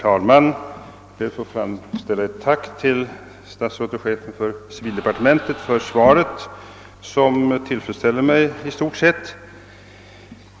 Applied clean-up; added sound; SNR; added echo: none; Crowd; 18 dB; none.